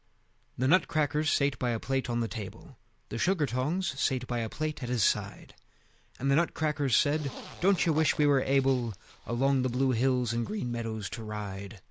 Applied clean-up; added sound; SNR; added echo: none; Zipper (clothing); 19 dB; none.